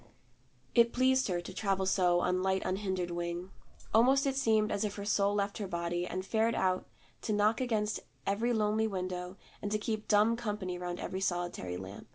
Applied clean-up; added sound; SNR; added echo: none; none; none; none.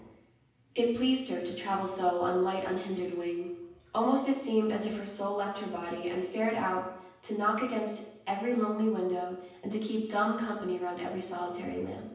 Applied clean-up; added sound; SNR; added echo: none; none; none; reverberation time 0.9 s.